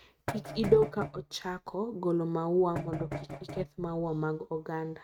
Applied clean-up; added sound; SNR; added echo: neural mask model RNNoise.